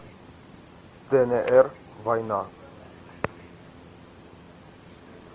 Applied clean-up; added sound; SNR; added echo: none; none; none; none.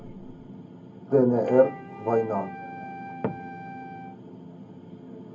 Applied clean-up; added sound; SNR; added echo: none; Wind instrument, woodwind instrument; 14 dB; reverberation time 0.3 s.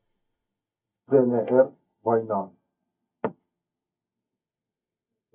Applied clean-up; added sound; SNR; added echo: neural mask model DeepFilterNet 3.